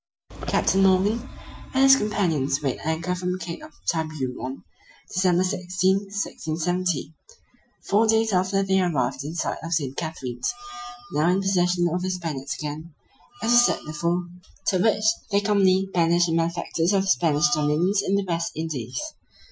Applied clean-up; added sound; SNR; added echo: classical method Wiener filter.